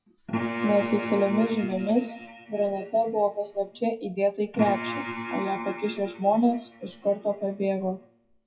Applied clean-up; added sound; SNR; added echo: classical method WPE with log-MMSE.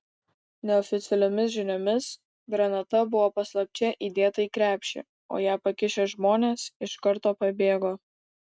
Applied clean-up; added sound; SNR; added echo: none; none; none; none.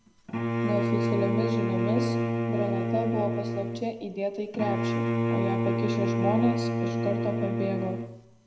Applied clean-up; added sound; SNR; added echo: none; Bowed string instrument; -4 dB; reverberation time 0.7 s.